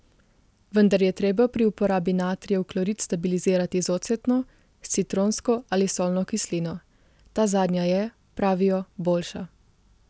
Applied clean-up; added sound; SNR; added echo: none; none; none; none.